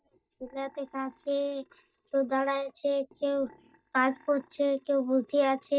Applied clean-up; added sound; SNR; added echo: neural mask model DeepFilterNet 3.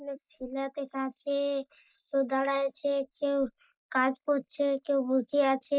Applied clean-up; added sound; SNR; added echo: neural mask model Resemble Enhance denoiser.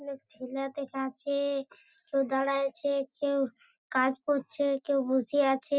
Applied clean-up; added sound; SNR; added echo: none; none; none; none.